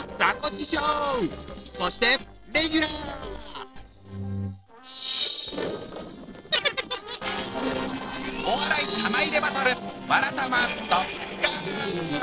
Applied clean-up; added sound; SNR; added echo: neural separator model SepFormer DNS4.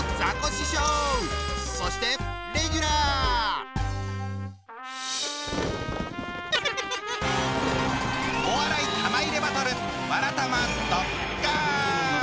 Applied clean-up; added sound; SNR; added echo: none; Trumpet; 9 dB; none.